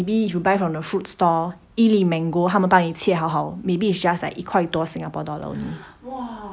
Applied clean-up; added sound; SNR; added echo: none; none; none; none.